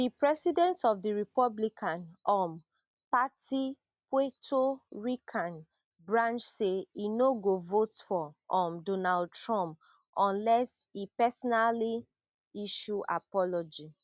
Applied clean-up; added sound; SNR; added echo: none; none; none; none.